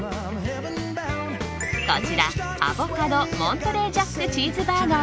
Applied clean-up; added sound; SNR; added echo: none; none; none; none.